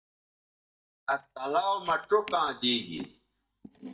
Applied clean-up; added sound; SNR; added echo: neural mask model DeepFilterNet 3.